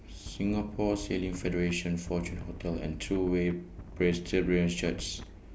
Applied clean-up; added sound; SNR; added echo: none; Wind; 11 dB; none.